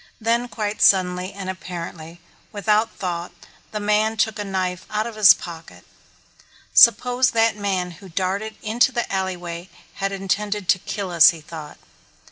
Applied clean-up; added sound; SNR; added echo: none; none; none; none.